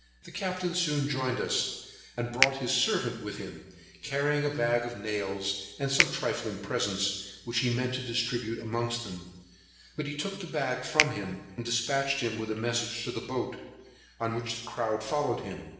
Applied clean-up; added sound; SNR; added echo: none; Finger snapping; 4 dB; reverberation time 0.9 s.